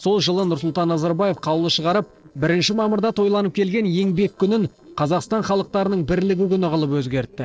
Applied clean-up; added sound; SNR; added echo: neural separator model SepFormer DNS4.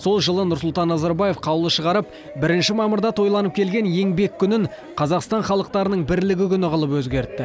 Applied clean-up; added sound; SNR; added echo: none; none; none; none.